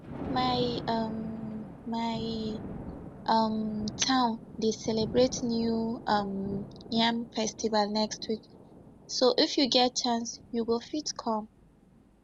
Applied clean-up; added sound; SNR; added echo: none; Thunder; 12 dB; none.